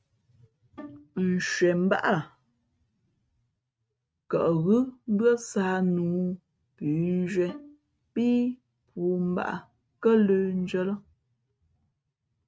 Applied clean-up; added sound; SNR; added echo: neural mask model RNNoise.